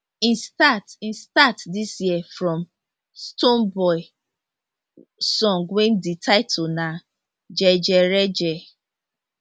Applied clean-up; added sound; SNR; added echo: none; none; none; none.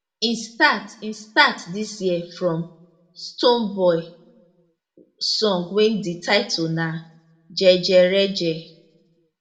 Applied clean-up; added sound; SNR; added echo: none; none; none; reverberation time 0.3 s.